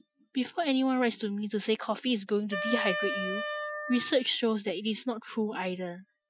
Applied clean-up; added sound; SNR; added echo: classical method Wiener filter.